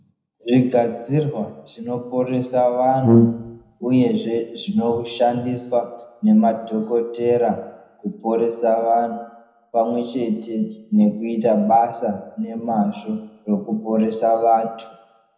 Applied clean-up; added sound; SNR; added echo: none; Brass instrument; -3 dB; reverberation time 0.8 s.